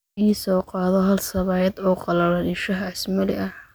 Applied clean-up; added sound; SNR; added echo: none; none; none; none.